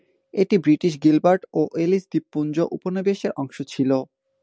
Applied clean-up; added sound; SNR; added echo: none; none; none; none.